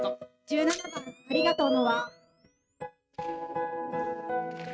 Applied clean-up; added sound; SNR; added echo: neural mask model RNNoise.